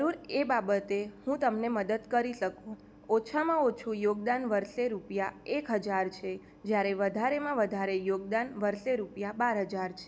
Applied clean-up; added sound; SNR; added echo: none; none; none; none.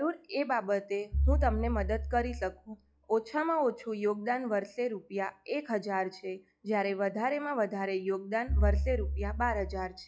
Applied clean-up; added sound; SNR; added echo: classical method log-MMSE.